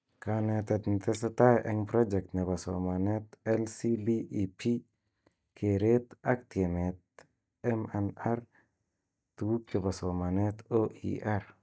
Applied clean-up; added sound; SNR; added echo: neural mask model DeepFilterNet 3.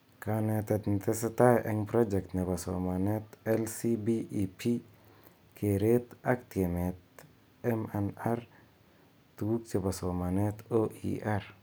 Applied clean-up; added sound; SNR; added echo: none; none; none; none.